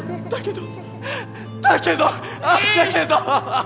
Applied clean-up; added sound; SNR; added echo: none; Electric guitar / Strum; 16 dB; none.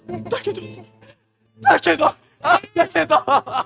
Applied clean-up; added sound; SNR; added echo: neural mask model RNNoise.